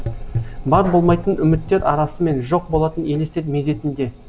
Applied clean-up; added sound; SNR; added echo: none; Gurgling / Engine; 10 dB; none.